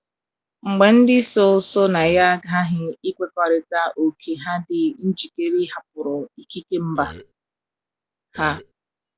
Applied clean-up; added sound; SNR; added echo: none; Burping, eructation; 17 dB; none.